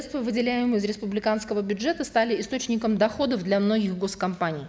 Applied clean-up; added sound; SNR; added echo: none; none; none; none.